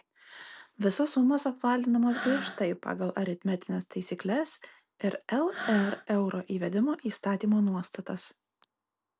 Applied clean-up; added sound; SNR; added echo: none; Breathing; 11 dB; none.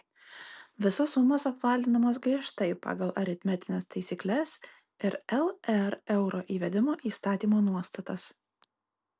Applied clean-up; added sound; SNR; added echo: none; none; none; none.